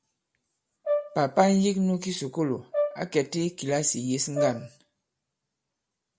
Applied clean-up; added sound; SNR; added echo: none; Brass instrument; 6 dB; none.